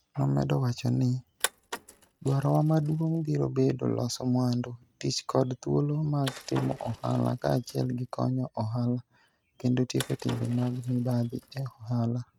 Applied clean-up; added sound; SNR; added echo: neural mask model RNNoise.